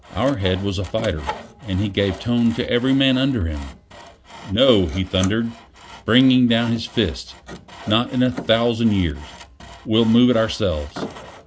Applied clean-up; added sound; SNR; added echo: none; Sawing; 17 dB; none.